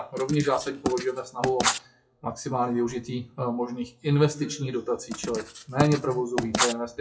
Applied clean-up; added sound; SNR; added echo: classical method WPE with log-MMSE.